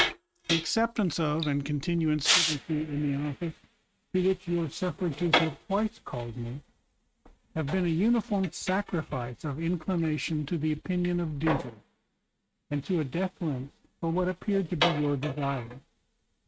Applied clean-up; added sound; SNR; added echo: neural mask model RNNoise.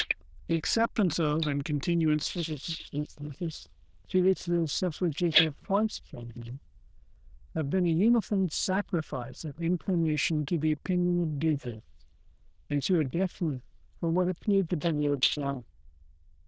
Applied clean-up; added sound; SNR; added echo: neural diffusion model UNIVERSE++.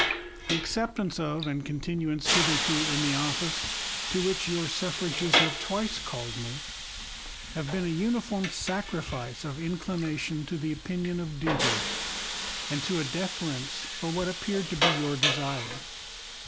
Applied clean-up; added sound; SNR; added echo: none; Hiss; 1 dB; none.